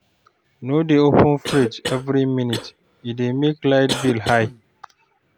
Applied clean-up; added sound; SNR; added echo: none; Cough; 11 dB; none.